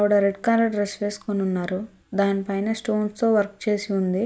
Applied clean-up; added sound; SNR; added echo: none; none; none; none.